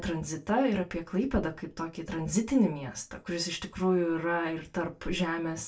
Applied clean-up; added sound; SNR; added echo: none; none; none; reverberation time 0.2 s.